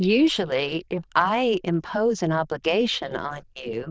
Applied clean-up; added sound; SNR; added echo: neural diffusion model UNIVERSE++.